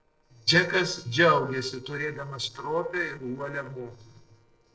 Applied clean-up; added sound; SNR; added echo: neural separator model SepFormer DNS4.